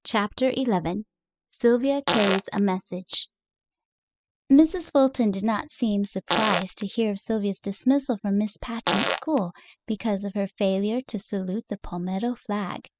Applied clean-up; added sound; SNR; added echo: classical method spectral subtraction.